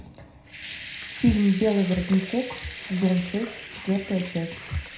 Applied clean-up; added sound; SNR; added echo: none; Sink (filling or washing) / Water tap, faucet / Liquid; 10 dB; reverberation time 0.5 s.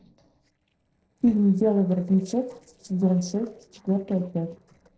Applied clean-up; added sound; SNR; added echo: neural separator model SepFormer DNS4.